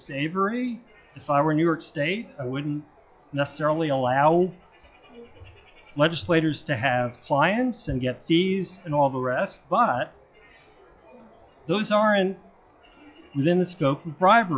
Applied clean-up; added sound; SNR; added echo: classical method log-MMSE.